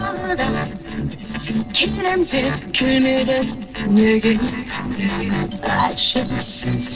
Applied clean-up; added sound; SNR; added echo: neural separator model SepFormer DNS4.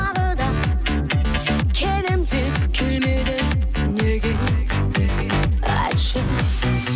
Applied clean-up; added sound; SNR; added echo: none; none; none; none.